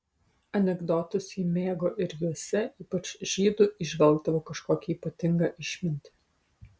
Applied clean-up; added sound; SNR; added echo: none; none; none; none.